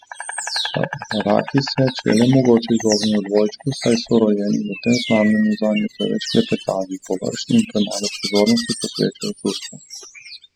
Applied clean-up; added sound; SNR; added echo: classical method spectral subtraction.